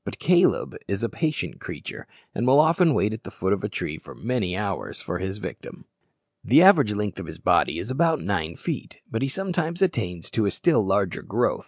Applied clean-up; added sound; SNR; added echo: none; none; none; none.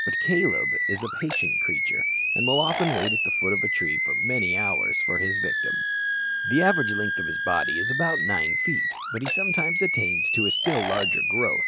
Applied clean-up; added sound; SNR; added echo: none; Animal; -4 dB; none.